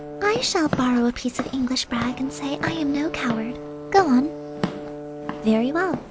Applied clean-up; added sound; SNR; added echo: none; Walk, footsteps / Siren + Brass instrument; 9 dB; none.